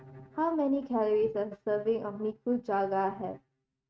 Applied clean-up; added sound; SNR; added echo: neural mask model RNNoise.